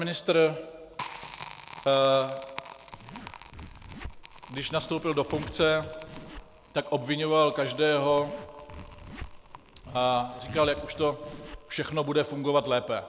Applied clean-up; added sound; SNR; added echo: none; Zipper (clothing) + Crackle; 15 dB; none.